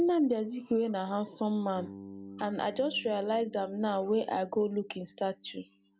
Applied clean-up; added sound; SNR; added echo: none; Bass guitar; 19 dB; none.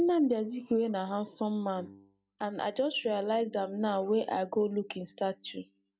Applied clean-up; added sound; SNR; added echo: neural mask model DeepFilterNet 3.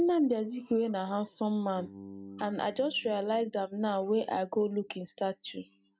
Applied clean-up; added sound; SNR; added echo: neural mask model RNNoise.